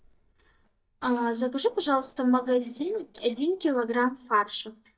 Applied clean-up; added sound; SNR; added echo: neural mask model DeepFilterNet 3.